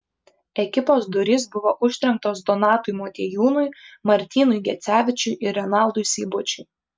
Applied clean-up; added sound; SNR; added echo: none; none; none; none.